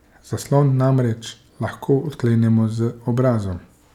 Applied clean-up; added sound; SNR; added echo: none; none; none; none.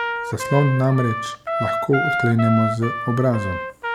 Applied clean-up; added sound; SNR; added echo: none; Trumpet; 4 dB; none.